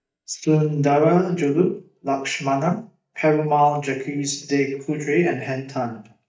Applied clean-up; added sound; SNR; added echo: neural mask model DeepFilterNet 3.